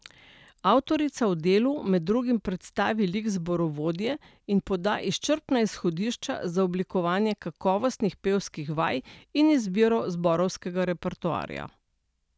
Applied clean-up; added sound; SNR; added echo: none; none; none; none.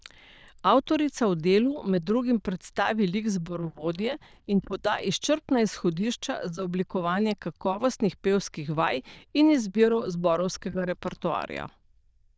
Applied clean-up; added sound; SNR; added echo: neural diffusion model UNIVERSE++.